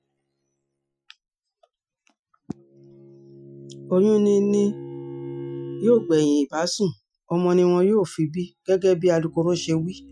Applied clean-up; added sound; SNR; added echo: classical method Wiener filter.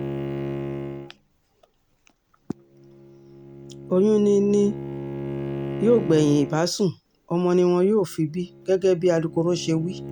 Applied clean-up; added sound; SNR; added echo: none; Bowed string instrument; 11 dB; none.